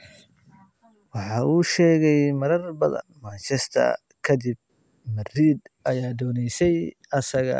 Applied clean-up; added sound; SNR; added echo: none; none; none; none.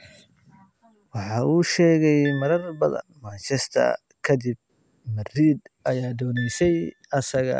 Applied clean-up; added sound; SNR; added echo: none; Piano; 16 dB; none.